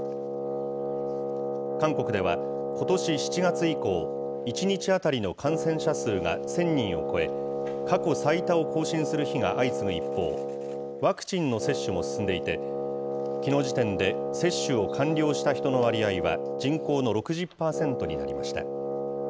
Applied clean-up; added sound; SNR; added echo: none; Wind instrument, woodwind instrument; 2 dB; none.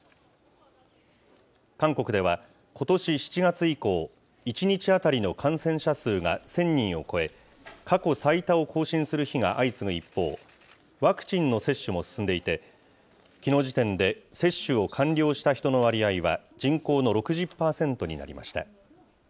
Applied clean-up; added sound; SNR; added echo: none; none; none; none.